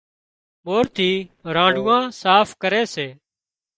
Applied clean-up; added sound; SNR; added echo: neural mask model DeepFilterNet 3.